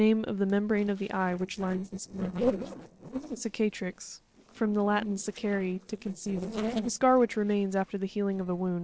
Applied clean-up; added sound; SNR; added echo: neural separator model SepFormer DNS4.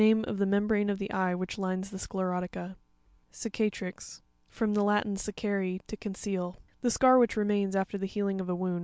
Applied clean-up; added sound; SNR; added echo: none; none; none; none.